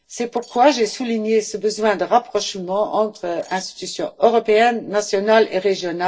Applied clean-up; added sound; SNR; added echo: neural separator model SepFormer DNS4.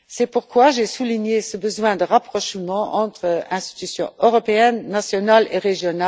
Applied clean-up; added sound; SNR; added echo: none; none; none; none.